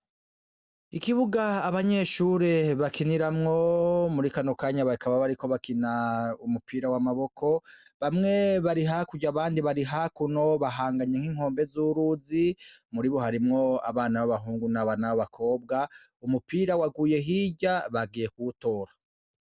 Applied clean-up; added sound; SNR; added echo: none; none; none; none.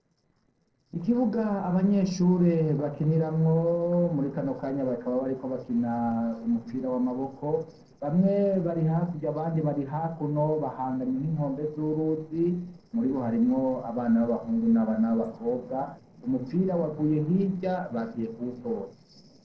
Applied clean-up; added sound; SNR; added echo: neural separator model SepFormer DNS4.